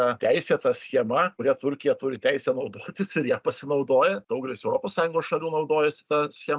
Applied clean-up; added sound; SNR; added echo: none; none; none; none.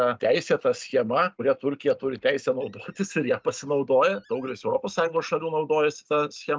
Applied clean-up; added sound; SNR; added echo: neural mask model Resemble Enhance denoiser.